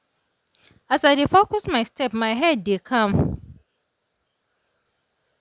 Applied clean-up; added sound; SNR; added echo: none; none; none; none.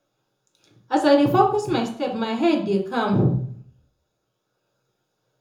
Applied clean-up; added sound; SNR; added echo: none; none; none; reverberation time 0.5 s.